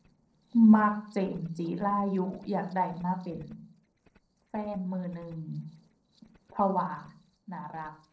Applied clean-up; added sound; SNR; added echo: neural separator model SepFormer DNS4.